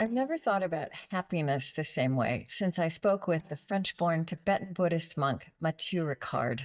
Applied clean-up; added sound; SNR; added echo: neural mask model DeepFilterNet 3.